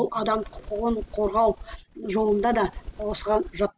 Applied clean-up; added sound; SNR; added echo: none; Bird; 15 dB; none.